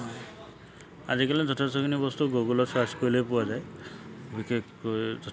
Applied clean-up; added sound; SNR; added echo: none; none; none; none.